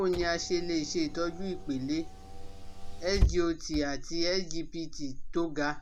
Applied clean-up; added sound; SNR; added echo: none; Engine / Car; 2 dB; none.